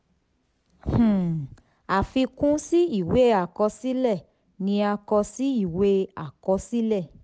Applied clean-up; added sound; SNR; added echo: none; none; none; none.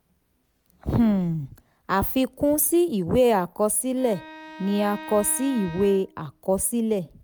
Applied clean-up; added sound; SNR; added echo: none; Bowed string instrument; 18 dB; none.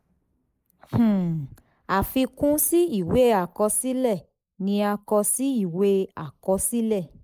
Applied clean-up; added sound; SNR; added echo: neural mask model Resemble Enhance denoiser.